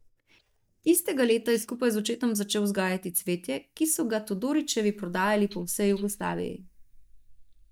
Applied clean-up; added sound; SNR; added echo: neural mask model DeepFilterNet 3.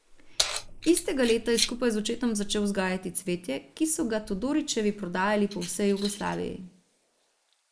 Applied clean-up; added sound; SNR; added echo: neural mask model Resemble Enhance denoiser.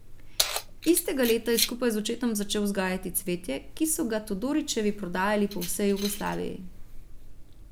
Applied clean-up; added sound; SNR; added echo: none; Keys jangling; 8 dB; none.